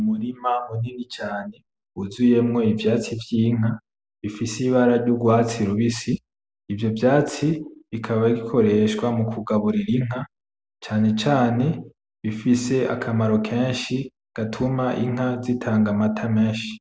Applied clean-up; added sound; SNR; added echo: none; none; none; none.